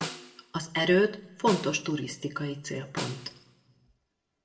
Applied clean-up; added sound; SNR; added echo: none; Snare drum; 12 dB; reverberation time 0.7 s.